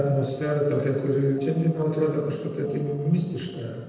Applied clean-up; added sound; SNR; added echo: neural separator model SepFormer DNS4.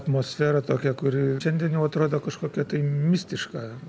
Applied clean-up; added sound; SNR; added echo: none; none; none; none.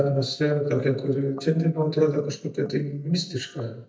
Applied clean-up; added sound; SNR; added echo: neural mask model DeepFilterNet 3.